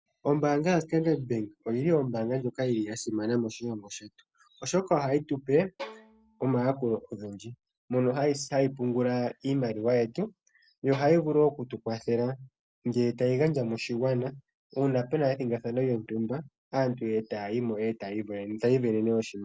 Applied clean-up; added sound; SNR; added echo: none; Bowed string instrument; 19 dB; none.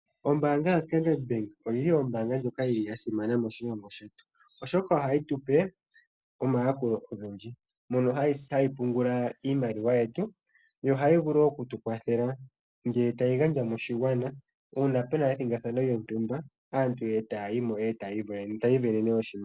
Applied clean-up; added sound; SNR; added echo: none; none; none; none.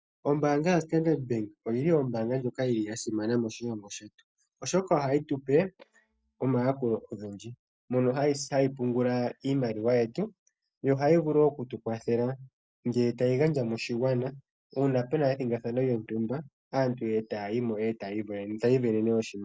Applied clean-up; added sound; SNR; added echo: neural mask model DeepFilterNet 3.